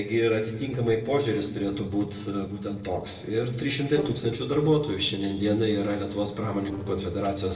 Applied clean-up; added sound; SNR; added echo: neural separator model SepFormer DNS4.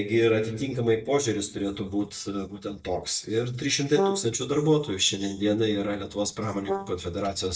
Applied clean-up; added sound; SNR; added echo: neural mask model DeepFilterNet 3.